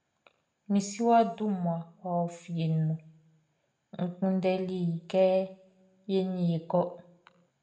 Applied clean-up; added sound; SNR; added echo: none; none; none; reverberation time 0.5 s.